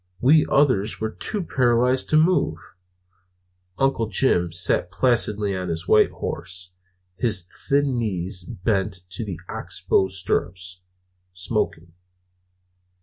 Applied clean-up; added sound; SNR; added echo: none; none; none; none.